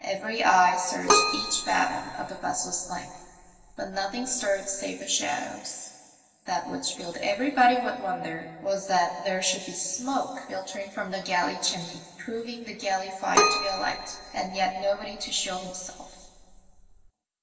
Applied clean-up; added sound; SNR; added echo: none; Keyboard (musical); 2 dB; reverberation time 2.2 s.